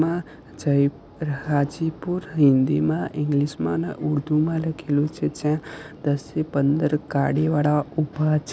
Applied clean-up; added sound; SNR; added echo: none; none; none; none.